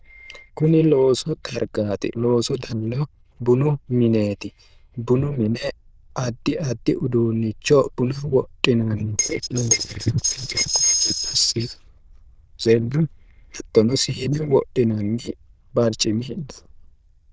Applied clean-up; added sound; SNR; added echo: neural diffusion model UNIVERSE++.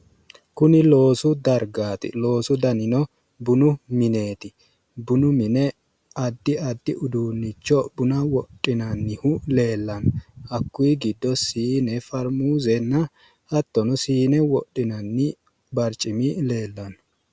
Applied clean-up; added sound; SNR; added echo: none; none; none; none.